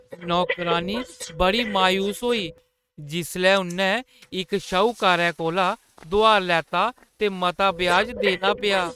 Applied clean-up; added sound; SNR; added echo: neural mask model RNNoise.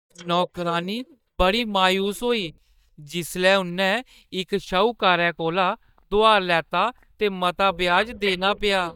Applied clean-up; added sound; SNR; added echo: neural mask model DeepFilterNet 3.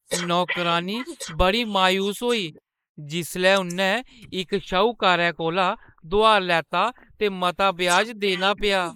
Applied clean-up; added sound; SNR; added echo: neural mask model Resemble Enhance denoiser.